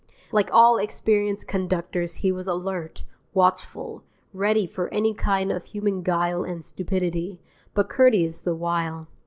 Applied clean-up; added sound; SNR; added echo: none; none; none; none.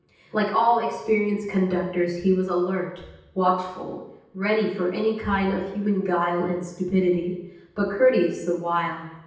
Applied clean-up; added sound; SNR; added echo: none; none; none; reverberation time 0.9 s.